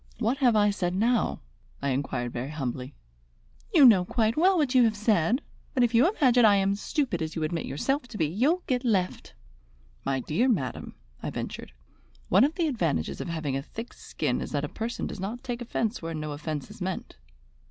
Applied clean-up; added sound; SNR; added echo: none; none; none; none.